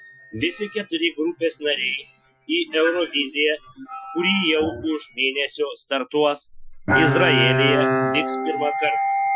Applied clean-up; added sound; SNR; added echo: classical method Wiener filter.